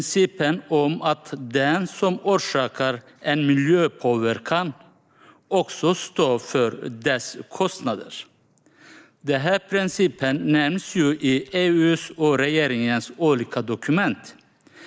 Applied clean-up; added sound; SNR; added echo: neural mask model Resemble Enhance denoiser.